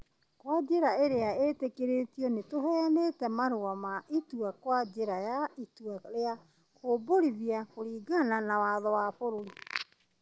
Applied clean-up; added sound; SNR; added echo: none; none; none; none.